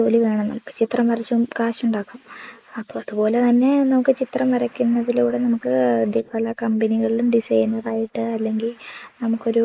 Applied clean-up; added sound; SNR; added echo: neural mask model Resemble Enhance denoiser.